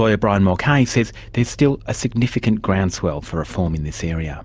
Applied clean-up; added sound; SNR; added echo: none; Motor vehicle (road); 19 dB; none.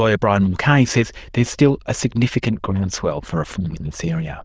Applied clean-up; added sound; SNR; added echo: neural diffusion model UNIVERSE++.